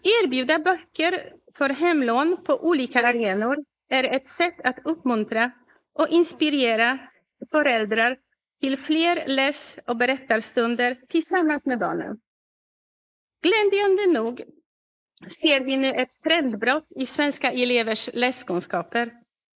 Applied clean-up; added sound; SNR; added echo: neural mask model Resemble Enhance denoiser.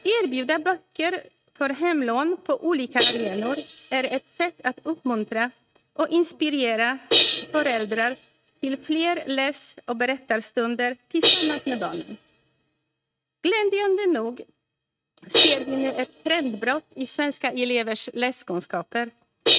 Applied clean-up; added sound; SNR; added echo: neural mask model RNNoise.